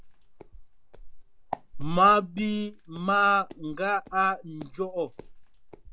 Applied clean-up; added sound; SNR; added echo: none; Walk, footsteps; 11 dB; none.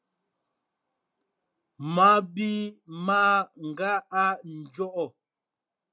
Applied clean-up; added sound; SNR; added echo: none; none; none; none.